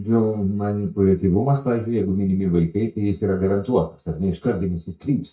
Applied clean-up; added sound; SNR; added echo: neural mask model DeepFilterNet 3.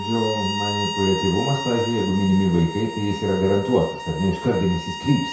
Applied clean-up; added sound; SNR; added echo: none; Bowed string instrument; 9 dB; reverberation time 0.5 s.